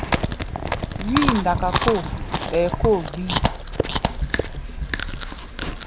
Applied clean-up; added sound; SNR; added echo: none; Chewing, mastication; -2 dB; none.